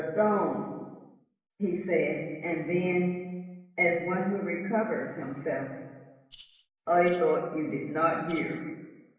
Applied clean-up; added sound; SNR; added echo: none; Rattle (instrument); 19 dB; reverberation time 1.0 s.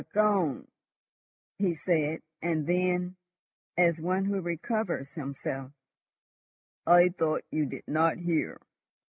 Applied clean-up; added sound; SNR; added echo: none; none; none; none.